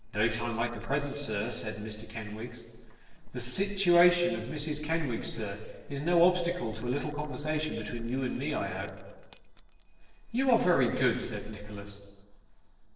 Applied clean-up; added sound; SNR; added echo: neural separator model SepFormer DNS4.